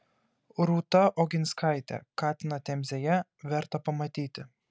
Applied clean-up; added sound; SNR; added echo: none; none; none; none.